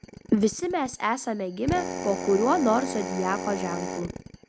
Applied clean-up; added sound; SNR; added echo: none; Drill; 8 dB; none.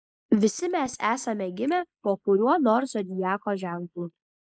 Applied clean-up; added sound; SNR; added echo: neural mask model Resemble Enhance denoiser.